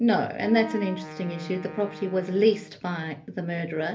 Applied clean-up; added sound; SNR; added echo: none; Wind instrument, woodwind instrument; 15 dB; reverberation time 0.3 s.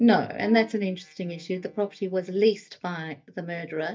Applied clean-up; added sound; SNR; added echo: neural mask model DeepFilterNet 3.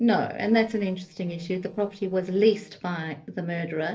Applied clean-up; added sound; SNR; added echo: neural separator model SepFormer DNS4.